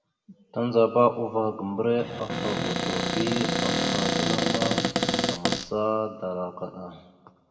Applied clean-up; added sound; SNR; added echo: none; Cupboard open or close; -2 dB; reverberation time 1.3 s.